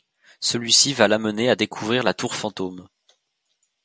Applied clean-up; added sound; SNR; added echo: none; none; none; none.